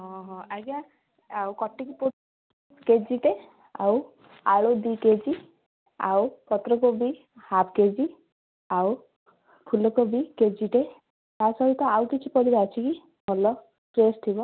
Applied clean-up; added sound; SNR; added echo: none; none; none; none.